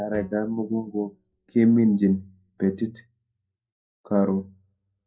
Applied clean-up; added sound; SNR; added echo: neural mask model DeepFilterNet 3.